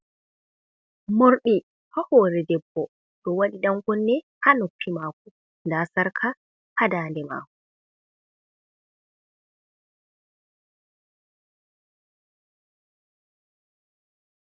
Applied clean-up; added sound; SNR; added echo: none; none; none; none.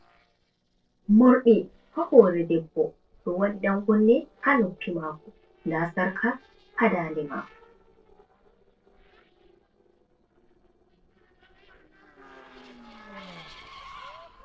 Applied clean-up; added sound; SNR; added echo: neural separator model SepFormer DNS4.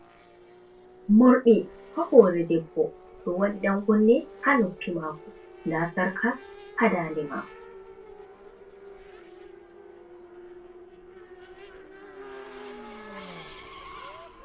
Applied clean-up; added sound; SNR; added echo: none; Race car, auto racing / Accelerating, revving, vroom; 19 dB; reverberation time 0.2 s.